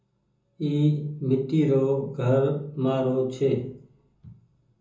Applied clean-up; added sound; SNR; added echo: none; none; none; reverberation time 0.6 s.